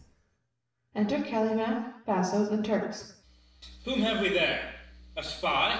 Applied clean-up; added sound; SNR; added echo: none; none; none; reverberation time 0.7 s.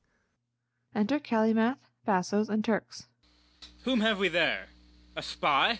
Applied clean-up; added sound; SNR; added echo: none; none; none; none.